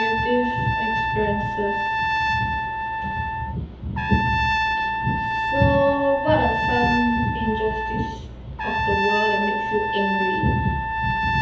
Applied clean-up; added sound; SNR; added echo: none; Trumpet; 0 dB; reverberation time 0.7 s.